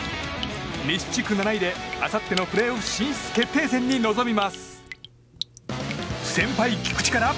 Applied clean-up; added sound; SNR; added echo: none; Drip; 15 dB; none.